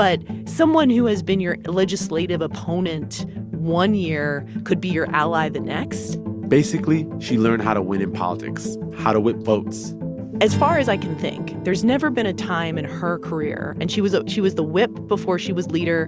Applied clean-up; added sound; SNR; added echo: none; Strum; 17 dB; none.